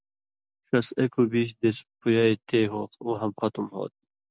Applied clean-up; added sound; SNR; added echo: none; none; none; none.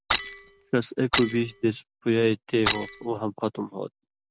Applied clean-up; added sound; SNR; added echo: none; Shatter; 5 dB; none.